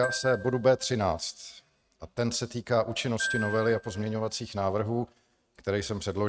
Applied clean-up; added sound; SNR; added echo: neural mask model RNNoise.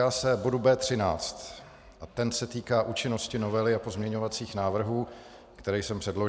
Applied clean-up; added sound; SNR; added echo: none; none; none; none.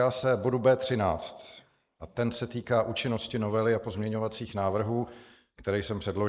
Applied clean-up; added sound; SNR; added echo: neural mask model Resemble Enhance denoiser.